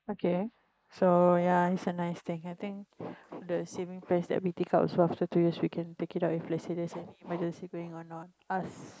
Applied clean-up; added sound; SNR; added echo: neural mask model Resemble Enhance denoiser.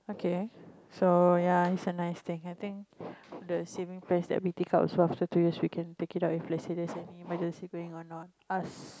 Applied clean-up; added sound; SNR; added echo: none; none; none; none.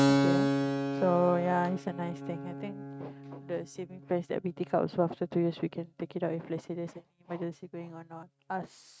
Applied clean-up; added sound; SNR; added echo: neural mask model RNNoise.